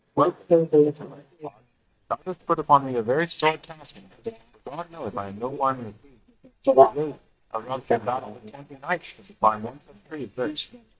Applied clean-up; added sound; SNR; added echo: neural mask model DeepFilterNet 3.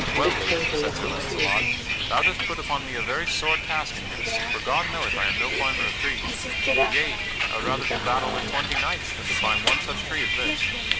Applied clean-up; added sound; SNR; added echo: none; Bus; -5 dB; none.